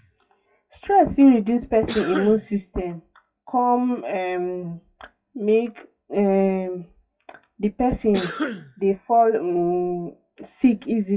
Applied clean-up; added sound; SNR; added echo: classical method WPE with log-MMSE.